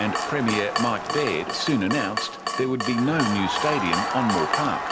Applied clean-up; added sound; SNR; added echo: none; Drip / Water tap, faucet + Crowd; 2 dB; none.